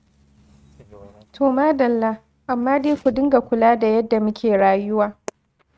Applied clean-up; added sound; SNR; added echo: neural mask model RNNoise.